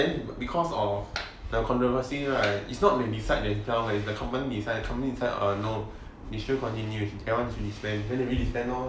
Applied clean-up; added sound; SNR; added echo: none; none; none; none.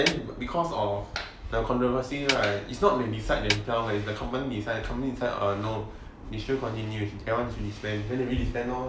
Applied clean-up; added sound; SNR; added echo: none; Snare drum; 6 dB; none.